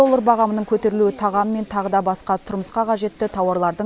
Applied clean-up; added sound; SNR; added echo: none; none; none; none.